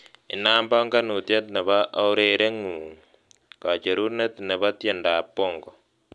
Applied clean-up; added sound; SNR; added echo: none; none; none; none.